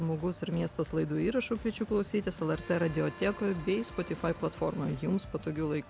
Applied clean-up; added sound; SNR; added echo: none; Truck + Harmonica; 18 dB; none.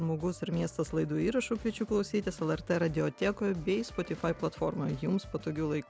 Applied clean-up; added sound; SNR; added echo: none; none; none; none.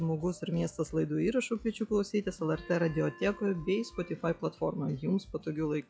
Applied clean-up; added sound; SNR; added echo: classical method log-MMSE.